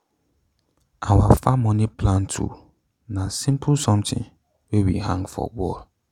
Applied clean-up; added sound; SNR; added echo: none; none; none; none.